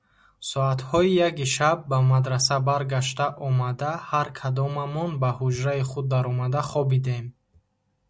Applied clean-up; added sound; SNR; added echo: none; none; none; none.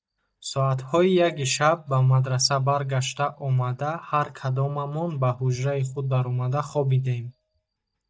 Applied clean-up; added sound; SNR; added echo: neural mask model DeepFilterNet 3.